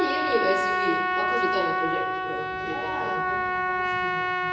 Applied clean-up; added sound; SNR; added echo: none; Trumpet; -5 dB; reverberation time 1.1 s.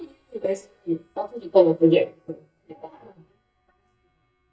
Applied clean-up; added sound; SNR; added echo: neural mask model DeepFilterNet 3.